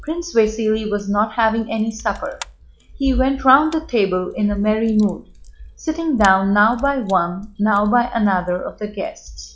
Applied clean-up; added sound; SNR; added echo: classical method log-MMSE.